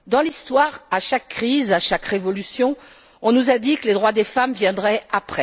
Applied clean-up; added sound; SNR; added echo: none; none; none; none.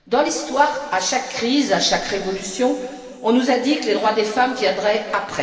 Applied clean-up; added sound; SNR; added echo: none; none; none; reverberation time 2.3 s.